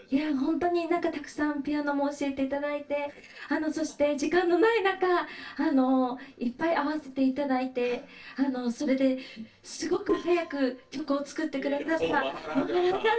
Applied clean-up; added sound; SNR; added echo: neural separator model SepFormer DNS4.